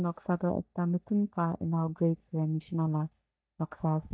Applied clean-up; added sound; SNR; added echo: neural mask model DeepFilterNet 3.